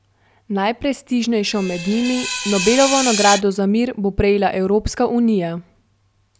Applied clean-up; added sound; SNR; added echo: none; Screech; 6 dB; none.